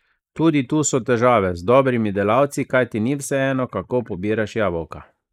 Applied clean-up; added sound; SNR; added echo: neural mask model Resemble Enhance denoiser.